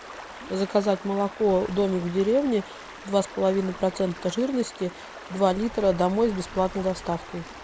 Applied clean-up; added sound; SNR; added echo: none; Stream; 15 dB; none.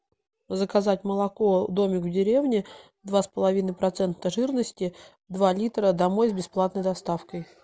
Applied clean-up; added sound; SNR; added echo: none; none; none; none.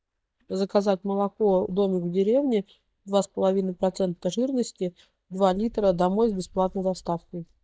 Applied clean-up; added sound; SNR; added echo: neural mask model DeepFilterNet 3.